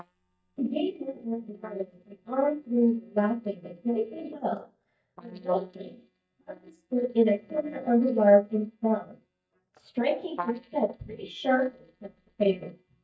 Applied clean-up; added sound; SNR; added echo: neural mask model DeepFilterNet 3.